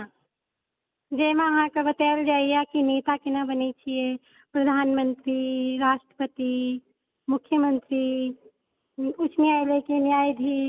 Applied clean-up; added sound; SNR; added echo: none; none; none; none.